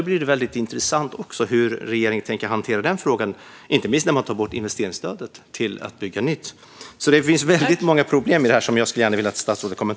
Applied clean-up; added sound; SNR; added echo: none; none; none; none.